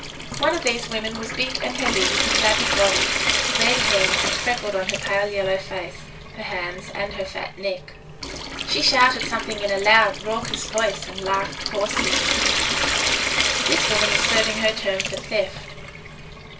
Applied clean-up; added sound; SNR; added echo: none; Trickle, dribble / Sink (filling or washing) / Water tap, faucet; 0 dB; reverberation time 0.2 s.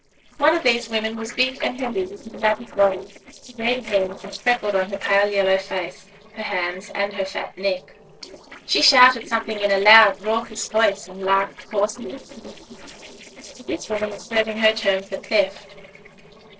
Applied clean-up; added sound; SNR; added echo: neural separator model SepFormer DNS4.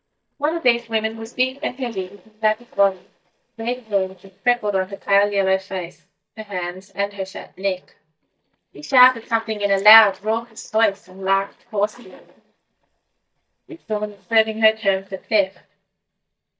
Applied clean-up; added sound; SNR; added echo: neural mask model DeepFilterNet 3.